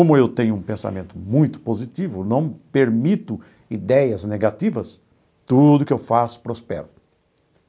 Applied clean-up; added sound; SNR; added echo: none; none; none; none.